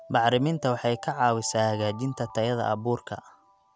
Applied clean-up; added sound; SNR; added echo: none; Alarm; 19 dB; none.